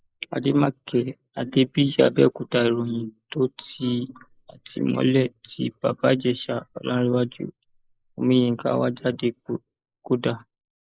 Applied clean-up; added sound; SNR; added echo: neural mask model Resemble Enhance denoiser.